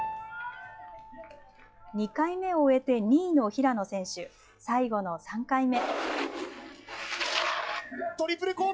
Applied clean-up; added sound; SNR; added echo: classical method log-MMSE.